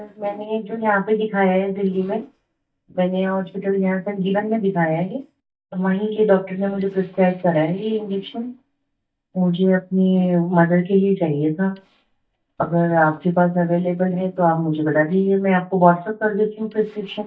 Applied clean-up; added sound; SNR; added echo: neural mask model DeepFilterNet 3.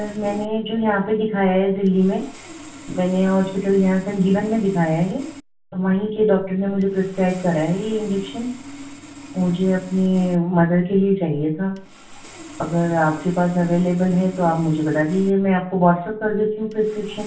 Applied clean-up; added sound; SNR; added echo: none; Sawing; 19 dB; reverberation time 0.4 s.